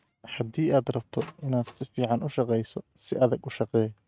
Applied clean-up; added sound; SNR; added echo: neural mask model RNNoise.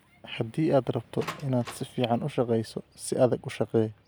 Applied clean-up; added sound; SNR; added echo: none; Door; 17 dB; none.